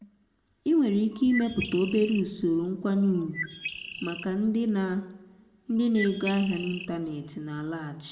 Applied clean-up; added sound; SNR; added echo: none; Bird; 12 dB; reverberation time 0.7 s.